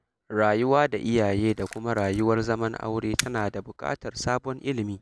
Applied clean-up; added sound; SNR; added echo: none; Camera; 12 dB; none.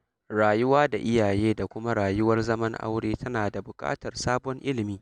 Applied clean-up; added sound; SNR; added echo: none; none; none; none.